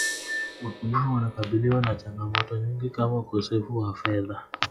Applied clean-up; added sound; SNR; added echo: classical method log-MMSE.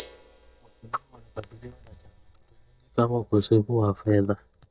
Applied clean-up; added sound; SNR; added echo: neural mask model DeepFilterNet 3.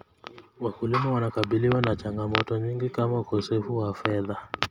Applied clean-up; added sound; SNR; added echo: none; none; none; none.